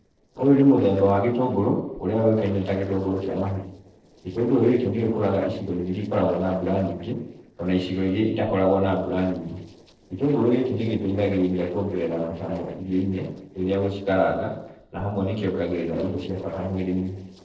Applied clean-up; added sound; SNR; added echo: neural separator model SepFormer DNS4.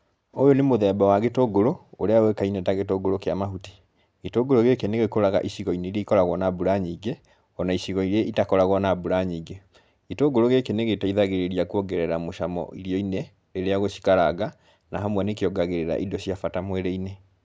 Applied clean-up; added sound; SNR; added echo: none; none; none; none.